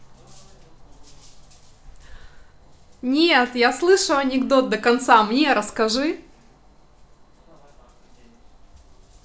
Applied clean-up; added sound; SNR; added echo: none; none; none; none.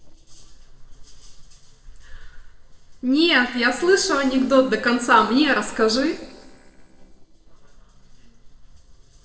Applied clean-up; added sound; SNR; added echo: neural separator model SepFormer DNS4.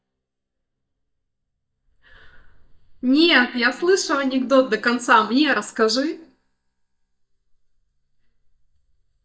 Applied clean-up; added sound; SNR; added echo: neural mask model DeepFilterNet 3.